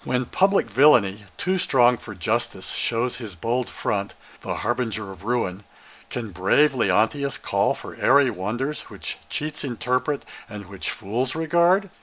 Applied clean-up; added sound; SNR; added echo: none; none; none; none.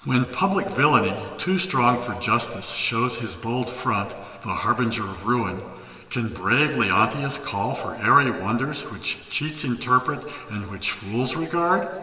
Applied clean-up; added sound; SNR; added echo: none; none; none; reverberation time 1.9 s.